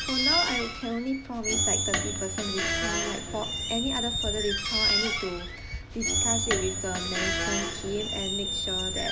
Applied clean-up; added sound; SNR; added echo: none; Squeak; -4 dB; none.